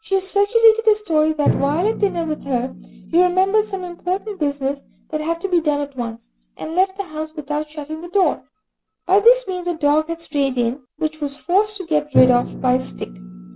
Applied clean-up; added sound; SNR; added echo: none; Drum; 12 dB; none.